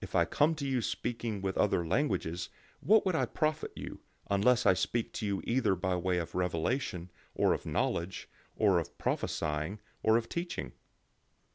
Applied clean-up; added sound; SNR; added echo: none; none; none; none.